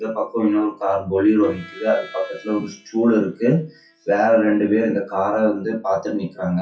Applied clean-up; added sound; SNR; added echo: classical method WPE with log-MMSE.